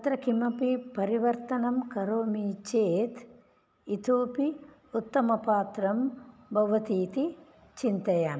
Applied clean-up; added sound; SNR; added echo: none; none; none; none.